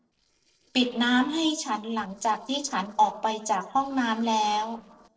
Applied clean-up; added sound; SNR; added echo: neural separator model SepFormer DNS4.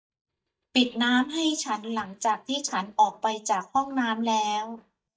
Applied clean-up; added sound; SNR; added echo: neural mask model DeepFilterNet 3.